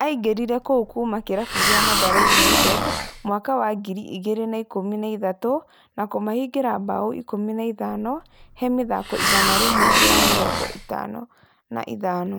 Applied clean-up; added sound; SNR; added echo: none; Hiss; -4 dB; none.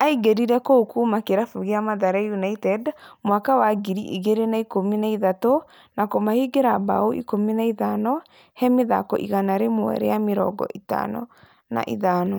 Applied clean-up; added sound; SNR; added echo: none; none; none; none.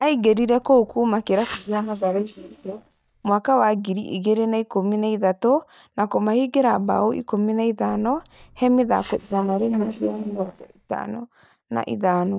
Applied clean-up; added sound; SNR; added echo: neural mask model DeepFilterNet 3.